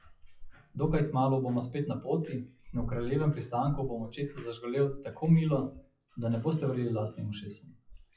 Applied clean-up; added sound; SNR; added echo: classical method WPE with log-MMSE.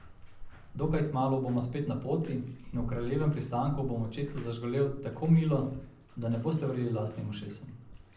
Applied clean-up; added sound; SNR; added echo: none; Bathtub (filling or washing); 13 dB; reverberation time 0.6 s.